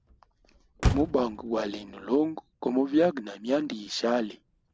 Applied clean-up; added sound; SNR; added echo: none; Motor vehicle (road); 7 dB; none.